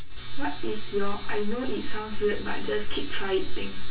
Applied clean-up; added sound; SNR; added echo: none; none; none; reverberation time 0.1 s.